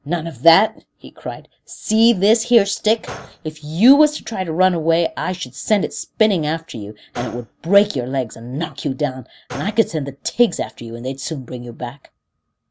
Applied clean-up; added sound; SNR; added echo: none; Gunshot, gunfire; 20 dB; none.